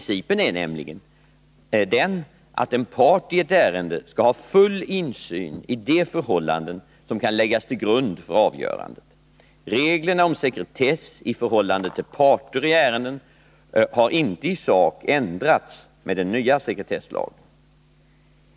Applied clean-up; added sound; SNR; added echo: none; none; none; none.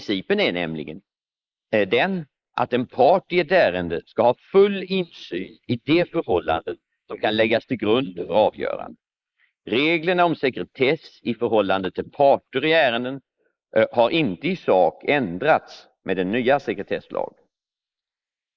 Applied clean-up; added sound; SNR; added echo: neural mask model Resemble Enhance denoiser.